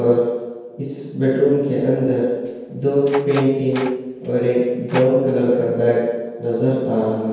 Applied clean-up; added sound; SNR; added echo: none; Door; 15 dB; reverberation time 1.2 s.